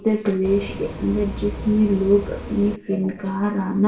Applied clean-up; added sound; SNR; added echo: none; Bus; 10 dB; reverberation time 0.5 s.